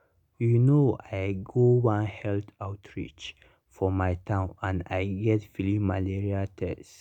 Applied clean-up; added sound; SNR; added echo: none; none; none; none.